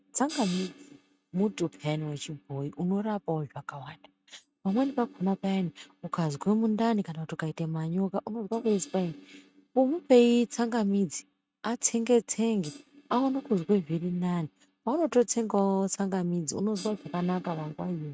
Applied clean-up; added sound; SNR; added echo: neural mask model RNNoise.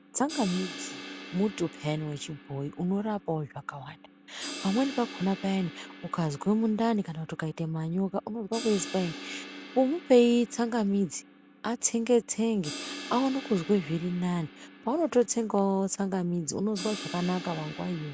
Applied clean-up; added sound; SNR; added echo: none; Crash cymbal; 14 dB; none.